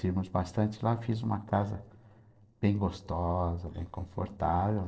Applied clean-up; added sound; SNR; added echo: neural separator model SepFormer DNS4.